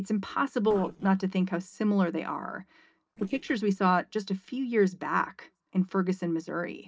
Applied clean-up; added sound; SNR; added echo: neural separator model SepFormer DNS4.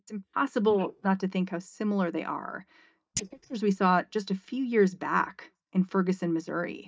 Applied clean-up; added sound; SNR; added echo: neural mask model DeepFilterNet 3.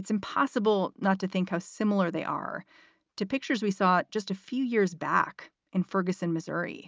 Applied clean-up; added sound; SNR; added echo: none; none; none; none.